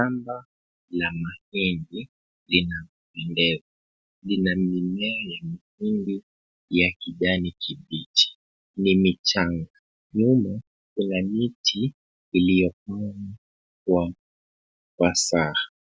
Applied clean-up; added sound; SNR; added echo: none; none; none; none.